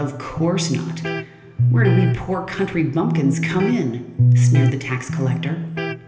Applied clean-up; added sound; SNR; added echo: none; Electric guitar; -3 dB; reverberation time 1.4 s.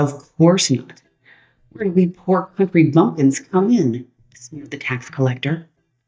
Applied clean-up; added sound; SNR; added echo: neural mask model DeepFilterNet 3.